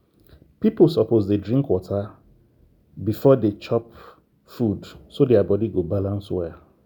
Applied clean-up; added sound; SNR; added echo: none; none; none; none.